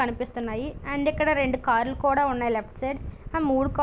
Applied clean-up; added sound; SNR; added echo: none; none; none; none.